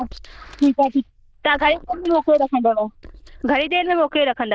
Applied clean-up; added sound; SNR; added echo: neural diffusion model UNIVERSE++.